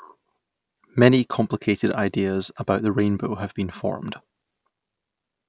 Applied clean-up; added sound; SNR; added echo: none; none; none; none.